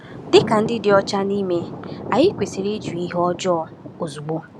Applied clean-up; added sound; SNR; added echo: none; Thunder; 10 dB; none.